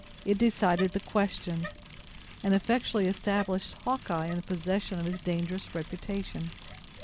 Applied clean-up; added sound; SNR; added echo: none; Bicycle; 14 dB; none.